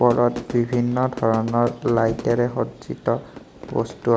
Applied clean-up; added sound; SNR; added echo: none; Fire / Fireworks; 14 dB; none.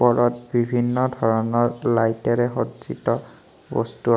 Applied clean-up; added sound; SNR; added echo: none; none; none; none.